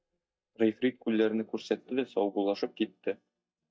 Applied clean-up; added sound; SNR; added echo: neural mask model DeepFilterNet 3.